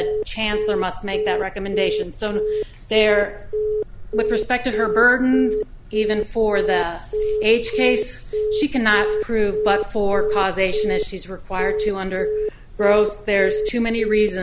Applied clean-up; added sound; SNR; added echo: none; Telephone; 2 dB; none.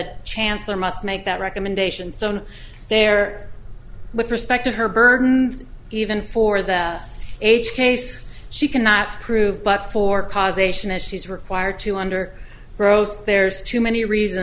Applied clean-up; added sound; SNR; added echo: none; none; none; none.